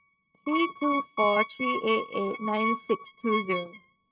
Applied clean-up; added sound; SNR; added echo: neural mask model RNNoise.